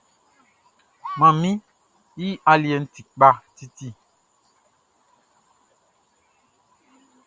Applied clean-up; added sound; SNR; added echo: none; none; none; none.